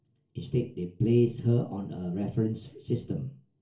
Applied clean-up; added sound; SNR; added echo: none; none; none; reverberation time 0.3 s.